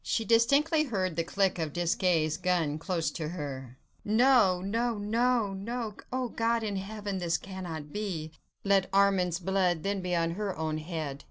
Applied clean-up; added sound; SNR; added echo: none; none; none; none.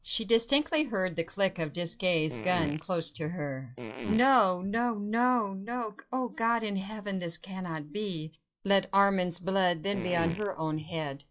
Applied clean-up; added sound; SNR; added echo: classical method log-MMSE.